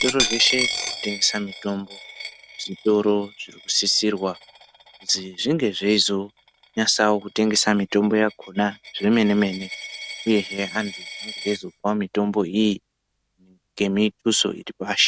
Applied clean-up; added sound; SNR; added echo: none; Coin (dropping); 11 dB; none.